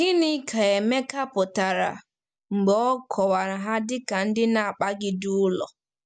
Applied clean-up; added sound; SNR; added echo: none; none; none; none.